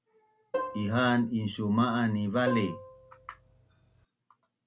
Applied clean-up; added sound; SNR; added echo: none; Plucked string instrument; 9 dB; none.